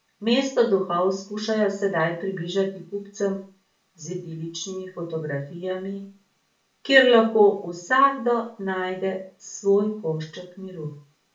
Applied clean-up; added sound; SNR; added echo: none; none; none; reverberation time 0.3 s.